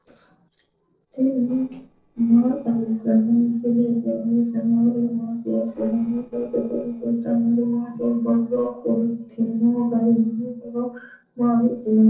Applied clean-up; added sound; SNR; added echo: neural separator model SepFormer DNS4.